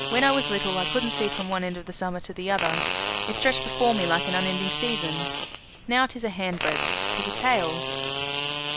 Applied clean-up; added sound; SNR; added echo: none; Fart; 0 dB; none.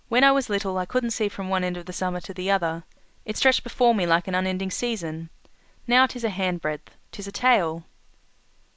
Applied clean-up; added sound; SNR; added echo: none; none; none; none.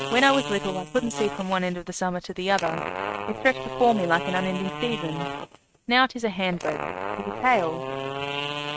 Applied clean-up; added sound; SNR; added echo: neural mask model RNNoise.